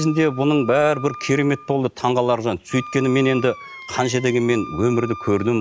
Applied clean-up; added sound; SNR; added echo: none; Wind instrument, woodwind instrument; 16 dB; none.